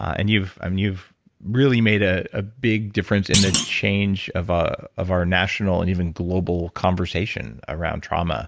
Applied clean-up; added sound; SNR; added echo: none; Thump, thud; 3 dB; none.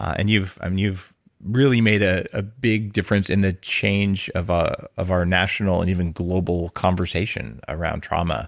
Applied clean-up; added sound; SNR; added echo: none; none; none; none.